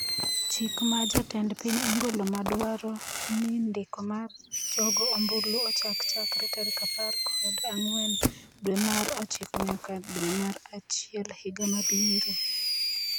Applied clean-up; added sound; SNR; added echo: none; Fireworks; -1 dB; none.